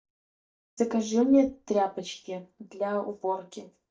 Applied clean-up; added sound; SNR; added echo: neural mask model DeepFilterNet 3.